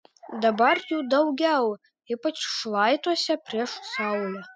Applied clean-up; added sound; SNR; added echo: classical method spectral subtraction.